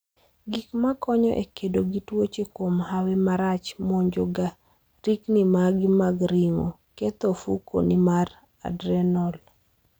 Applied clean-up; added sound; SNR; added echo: none; none; none; none.